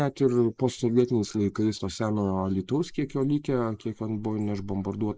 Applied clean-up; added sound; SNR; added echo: neural mask model Resemble Enhance denoiser.